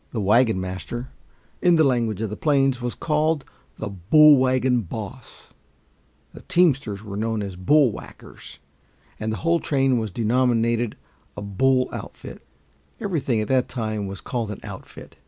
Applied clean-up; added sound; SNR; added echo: none; none; none; none.